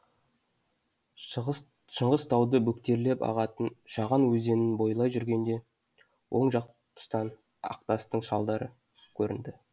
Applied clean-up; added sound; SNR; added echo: none; none; none; none.